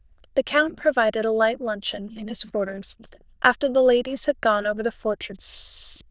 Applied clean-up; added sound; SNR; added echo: neural diffusion model UNIVERSE++.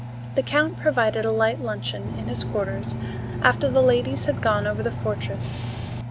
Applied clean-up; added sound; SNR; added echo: none; Engine + Bus / Engine; 5 dB; none.